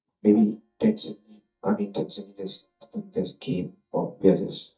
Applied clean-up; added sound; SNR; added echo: neural mask model DeepFilterNet 3.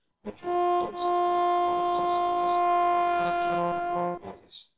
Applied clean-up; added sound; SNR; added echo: neural separator model SepFormer WHAMR!.